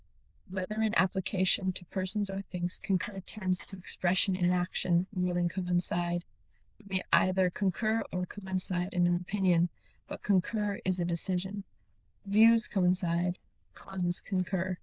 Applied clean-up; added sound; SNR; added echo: neural diffusion model UNIVERSE++.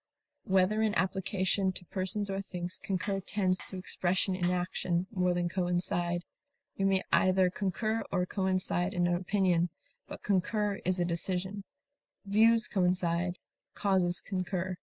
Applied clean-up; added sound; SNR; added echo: neural separator model SepFormer DNS4.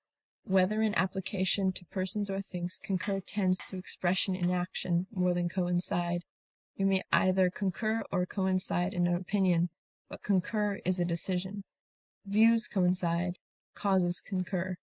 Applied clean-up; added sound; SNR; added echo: neural mask model RNNoise.